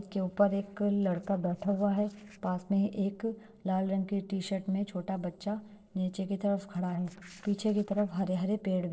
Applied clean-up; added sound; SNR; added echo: neural separator model SepFormer DNS4.